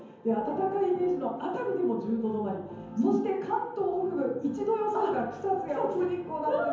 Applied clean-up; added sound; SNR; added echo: none; none; none; reverberation time 0.9 s.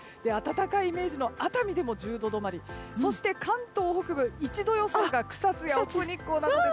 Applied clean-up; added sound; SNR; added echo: none; none; none; none.